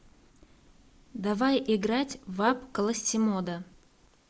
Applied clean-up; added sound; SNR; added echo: neural mask model Resemble Enhance denoiser.